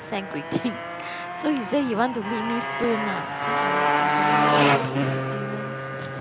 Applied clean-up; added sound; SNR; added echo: none; Motorcycle; -4 dB; none.